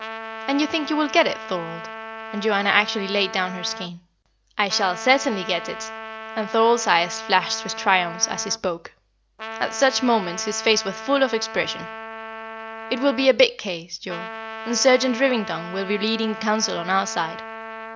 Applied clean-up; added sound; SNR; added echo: none; Trumpet; 11 dB; none.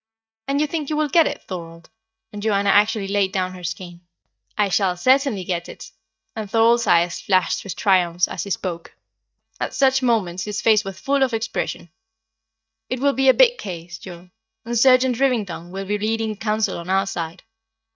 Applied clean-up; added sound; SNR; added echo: neural mask model DeepFilterNet 3.